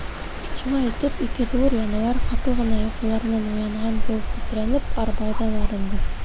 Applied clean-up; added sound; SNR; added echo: none; Wind; -4 dB; none.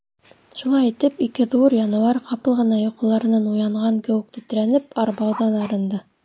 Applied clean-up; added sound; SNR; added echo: none; none; none; none.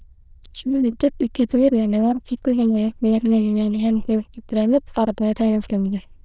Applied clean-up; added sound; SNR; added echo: neural diffusion model UNIVERSE++.